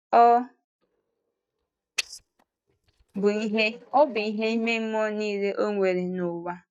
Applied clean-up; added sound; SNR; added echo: neural mask model DeepFilterNet 3.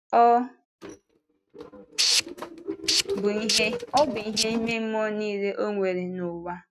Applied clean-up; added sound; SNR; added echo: neural mask model RNNoise.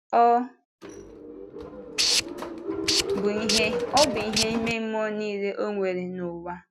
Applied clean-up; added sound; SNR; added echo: none; Tools; 0 dB; none.